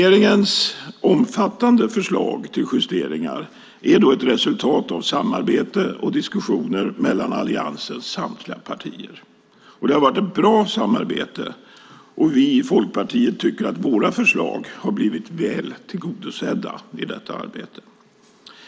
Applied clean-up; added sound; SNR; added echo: none; none; none; none.